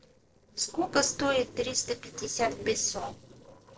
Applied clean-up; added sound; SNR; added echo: neural separator model SepFormer DNS4.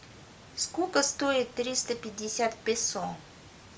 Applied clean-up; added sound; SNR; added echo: none; none; none; none.